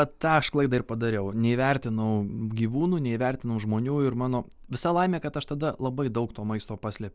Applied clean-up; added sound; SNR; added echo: none; none; none; none.